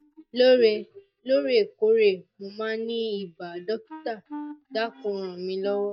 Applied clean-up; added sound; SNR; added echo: neural mask model DeepFilterNet 3.